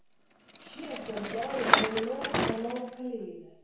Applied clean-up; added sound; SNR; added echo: none; Bicycle; -4 dB; reverberation time 0.9 s.